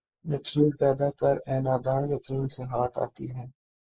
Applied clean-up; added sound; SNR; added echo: neural mask model Resemble Enhance denoiser.